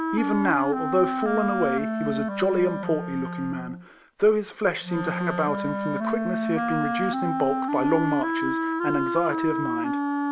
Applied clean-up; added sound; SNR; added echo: none; Wind instrument, woodwind instrument; 1 dB; none.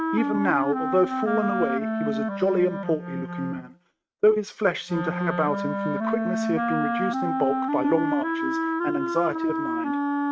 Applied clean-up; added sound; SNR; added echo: neural mask model RNNoise.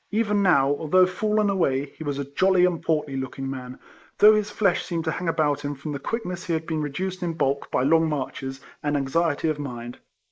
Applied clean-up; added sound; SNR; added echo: neural mask model Resemble Enhance denoiser.